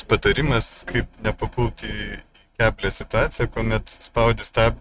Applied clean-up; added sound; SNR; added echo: neural mask model RNNoise.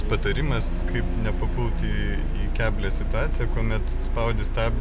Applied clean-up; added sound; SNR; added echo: none; Bus; 11 dB; none.